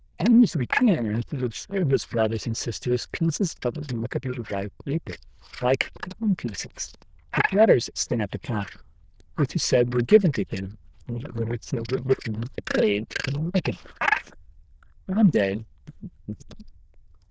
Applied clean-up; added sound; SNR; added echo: neural diffusion model UNIVERSE++.